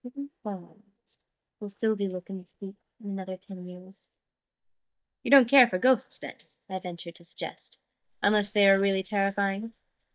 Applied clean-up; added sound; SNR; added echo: neural mask model DeepFilterNet 3.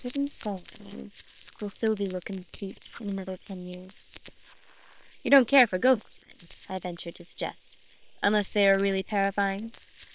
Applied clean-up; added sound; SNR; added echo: neural separator model SepFormer WHAM!.